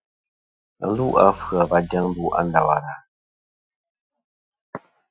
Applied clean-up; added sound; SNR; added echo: classical method Wiener filter.